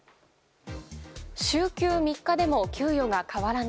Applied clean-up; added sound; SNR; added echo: none; none; none; none.